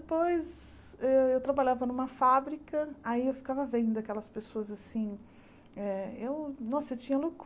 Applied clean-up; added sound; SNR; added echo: none; none; none; none.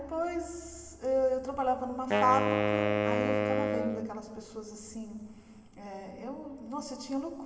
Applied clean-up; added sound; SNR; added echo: none; Wind instrument, woodwind instrument; -2 dB; reverberation time 2.4 s.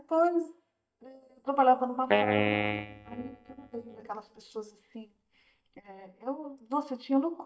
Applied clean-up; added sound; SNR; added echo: neural mask model DeepFilterNet 3.